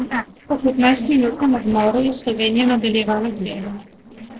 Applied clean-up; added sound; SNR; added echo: neural separator model SepFormer DNS4.